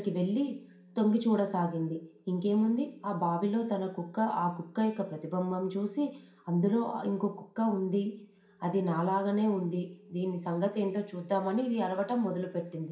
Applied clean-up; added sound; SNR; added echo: none; none; none; reverberation time 0.5 s.